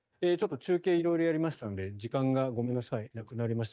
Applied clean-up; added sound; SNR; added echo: neural mask model DeepFilterNet 3.